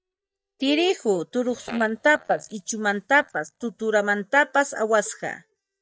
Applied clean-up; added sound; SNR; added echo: neural mask model DeepFilterNet 3.